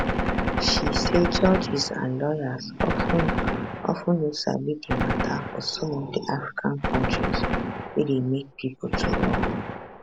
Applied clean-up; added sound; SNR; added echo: none; Gunshot, gunfire; 0 dB; none.